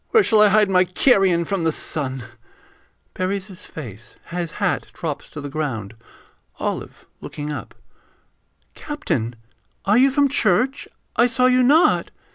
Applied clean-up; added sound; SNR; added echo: none; none; none; none.